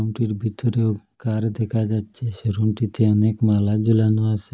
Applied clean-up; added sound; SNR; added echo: none; none; none; none.